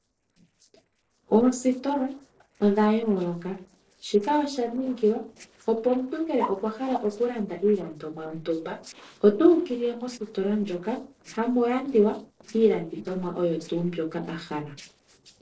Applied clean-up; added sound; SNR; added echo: neural separator model SepFormer DNS4.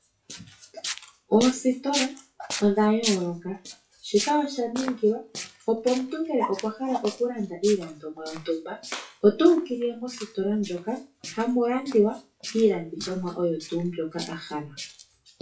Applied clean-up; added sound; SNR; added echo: classical method WPE with log-MMSE.